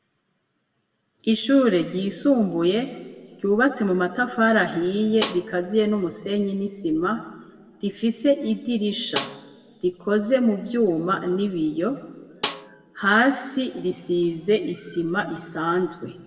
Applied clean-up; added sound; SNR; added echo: none; Snare drum; 11 dB; reverberation time 1.6 s.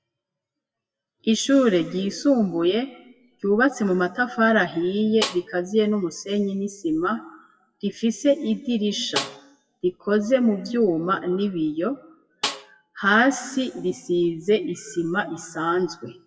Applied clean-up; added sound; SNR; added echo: classical method WPE with log-MMSE.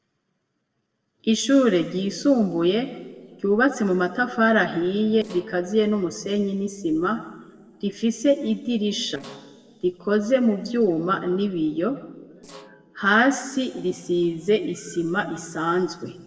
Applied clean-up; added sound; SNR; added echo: neural separator model SepFormer DNS4.